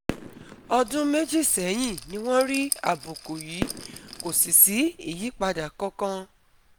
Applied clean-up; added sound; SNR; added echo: none; Fireworks + Rattle; 12 dB; none.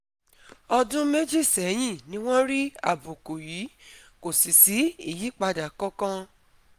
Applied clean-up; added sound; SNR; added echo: none; none; none; none.